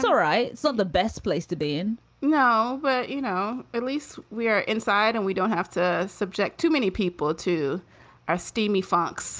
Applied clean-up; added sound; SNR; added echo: none; none; none; none.